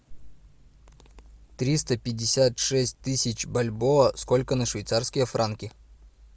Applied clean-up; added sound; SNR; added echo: none; none; none; none.